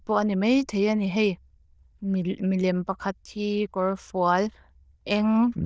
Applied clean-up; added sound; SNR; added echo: neural diffusion model UNIVERSE++.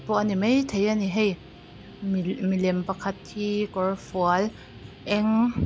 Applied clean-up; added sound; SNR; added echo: none; Guitar; 19 dB; none.